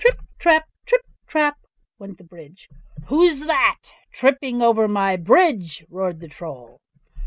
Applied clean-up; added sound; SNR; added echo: none; none; none; none.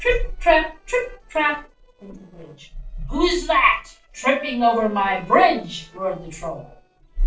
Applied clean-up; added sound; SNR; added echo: neural separator model SepFormer DNS4.